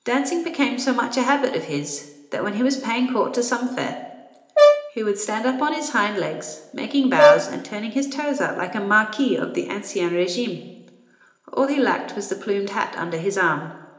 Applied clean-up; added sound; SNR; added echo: none; Brass instrument; -4 dB; reverberation time 0.8 s.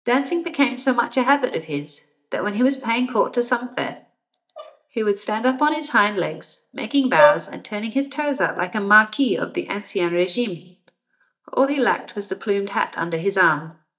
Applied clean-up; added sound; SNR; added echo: neural mask model DeepFilterNet 3.